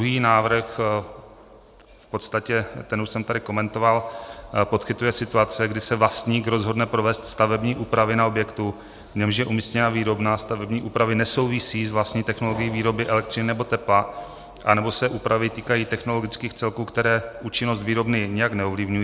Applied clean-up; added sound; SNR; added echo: none; none; none; none.